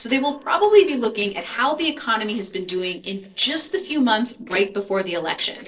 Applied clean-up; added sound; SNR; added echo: neural separator model SepFormer DNS4.